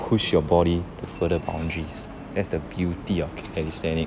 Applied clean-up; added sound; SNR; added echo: none; none; none; none.